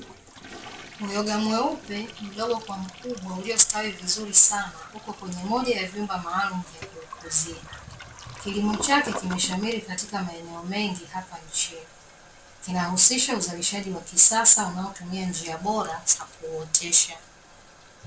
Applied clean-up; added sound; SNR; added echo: none; Toilet flush; 18 dB; none.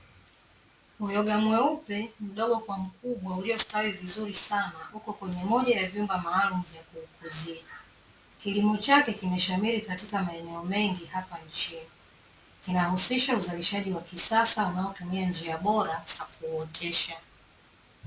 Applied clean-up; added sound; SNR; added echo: none; none; none; none.